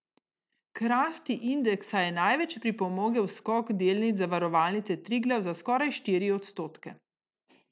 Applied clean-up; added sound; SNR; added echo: none; none; none; none.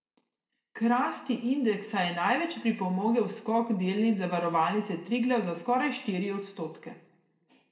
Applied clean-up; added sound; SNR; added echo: none; none; none; reverberation time 0.7 s.